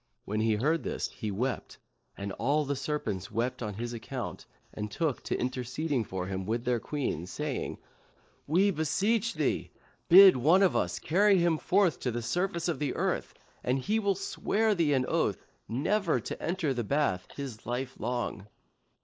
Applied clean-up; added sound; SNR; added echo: neural mask model Resemble Enhance denoiser.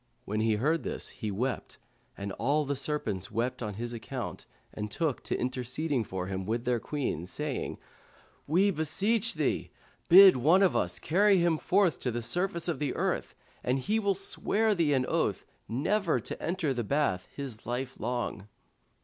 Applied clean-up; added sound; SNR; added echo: none; none; none; none.